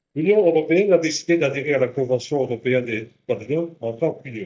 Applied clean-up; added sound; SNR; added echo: neural mask model DeepFilterNet 3.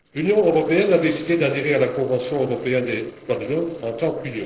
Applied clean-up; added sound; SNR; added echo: neural separator model SepFormer DNS4.